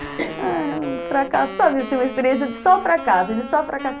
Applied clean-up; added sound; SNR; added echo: none; Wind instrument, woodwind instrument; 13 dB; none.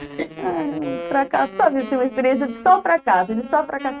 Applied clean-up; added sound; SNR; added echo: neural mask model RNNoise.